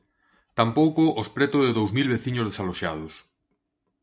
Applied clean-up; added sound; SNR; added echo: none; none; none; none.